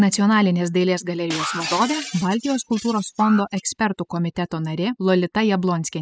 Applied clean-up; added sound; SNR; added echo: classical method spectral subtraction.